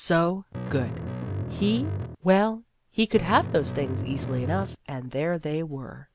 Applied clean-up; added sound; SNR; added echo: none; Bass guitar; 5 dB; none.